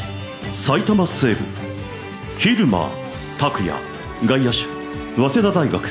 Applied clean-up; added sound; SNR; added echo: none; none; none; none.